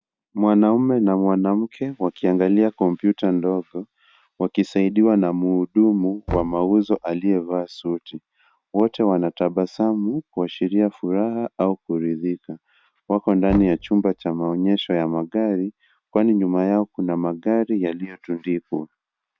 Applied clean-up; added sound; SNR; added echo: none; Knock; 18 dB; none.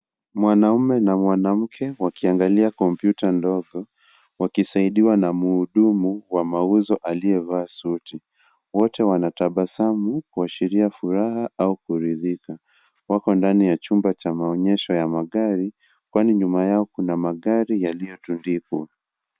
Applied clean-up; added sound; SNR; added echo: none; none; none; none.